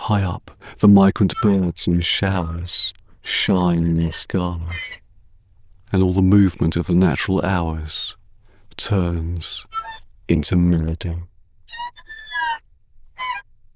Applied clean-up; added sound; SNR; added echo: neural diffusion model UNIVERSE++.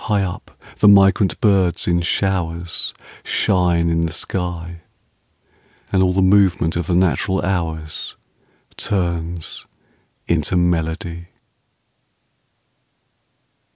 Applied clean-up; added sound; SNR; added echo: none; none; none; none.